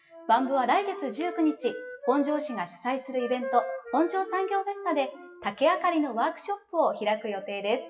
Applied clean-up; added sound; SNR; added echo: classical method WPE with log-MMSE.